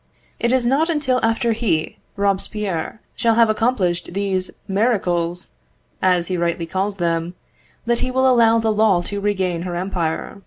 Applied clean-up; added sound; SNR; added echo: none; none; none; none.